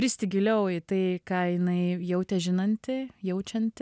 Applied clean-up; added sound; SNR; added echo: none; none; none; none.